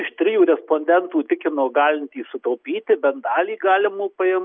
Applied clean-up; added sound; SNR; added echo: none; none; none; none.